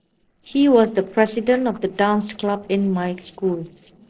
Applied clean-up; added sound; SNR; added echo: neural separator model SepFormer DNS4.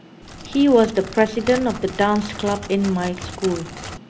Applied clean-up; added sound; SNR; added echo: none; Crackle; 14 dB; none.